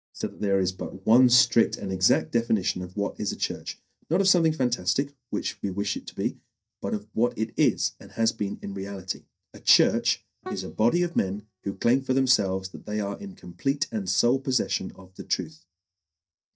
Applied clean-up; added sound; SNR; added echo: neural mask model DeepFilterNet 3.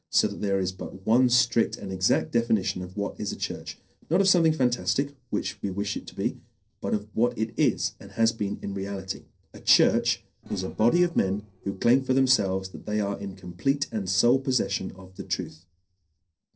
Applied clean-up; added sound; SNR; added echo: neural separator model SepFormer DNS4.